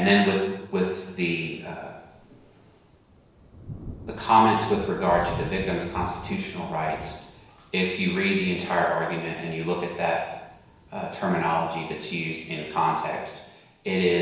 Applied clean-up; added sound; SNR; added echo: none; Thunder; 18 dB; reverberation time 0.9 s.